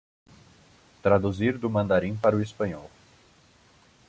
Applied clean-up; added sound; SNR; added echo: none; none; none; none.